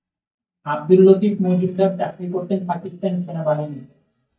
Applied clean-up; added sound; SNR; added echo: neural mask model DeepFilterNet 3.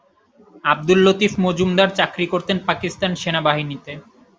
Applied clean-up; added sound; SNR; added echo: none; none; none; none.